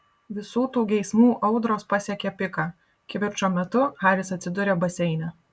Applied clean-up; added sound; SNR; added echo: none; none; none; none.